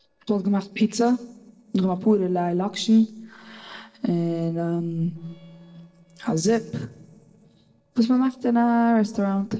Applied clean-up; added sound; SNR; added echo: neural separator model SepFormer DNS4.